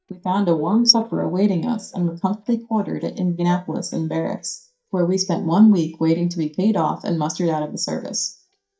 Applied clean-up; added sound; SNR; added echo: neural mask model DeepFilterNet 3.